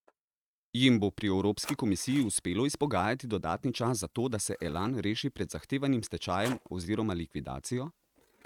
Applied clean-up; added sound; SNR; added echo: neural mask model RNNoise.